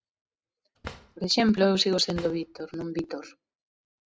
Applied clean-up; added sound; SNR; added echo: none; Drawer open or close; 18 dB; none.